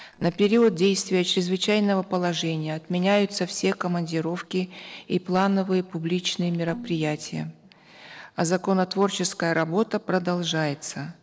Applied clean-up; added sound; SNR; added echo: neural separator model SepFormer DNS4.